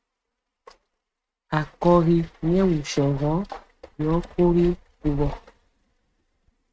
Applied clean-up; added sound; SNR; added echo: neural mask model RNNoise.